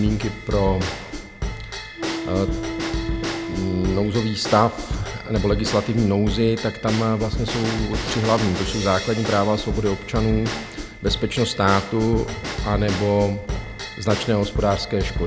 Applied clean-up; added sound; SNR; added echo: none; Bell / Drum / Drum kit + Wind instrument, woodwind instrument; 6 dB; none.